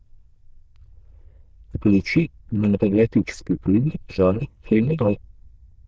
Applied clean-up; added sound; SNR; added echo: neural diffusion model UNIVERSE++.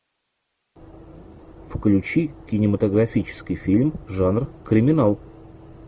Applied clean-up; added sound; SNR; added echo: none; none; none; none.